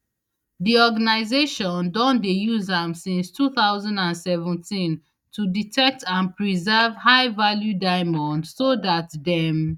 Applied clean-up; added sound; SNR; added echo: neural mask model DeepFilterNet 3.